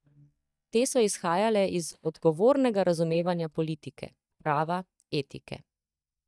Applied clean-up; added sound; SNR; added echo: neural mask model DeepFilterNet 3.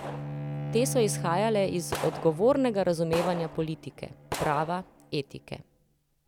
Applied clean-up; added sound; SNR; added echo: none; Gunshot, gunfire + Bowed string instrument; 8 dB; none.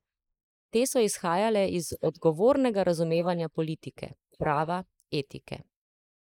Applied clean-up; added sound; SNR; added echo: neural mask model Resemble Enhance denoiser.